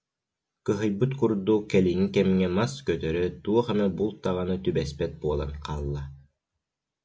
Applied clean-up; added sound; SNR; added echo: none; none; none; none.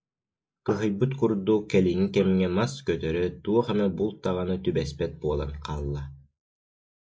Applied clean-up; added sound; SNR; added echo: neural mask model Resemble Enhance denoiser.